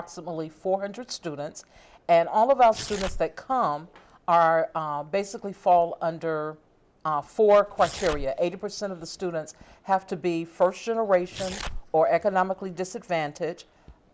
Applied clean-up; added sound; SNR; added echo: none; Tearing; 13 dB; none.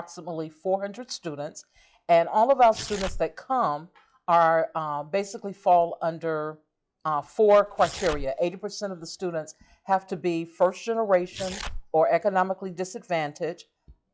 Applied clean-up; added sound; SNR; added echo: classical method log-MMSE.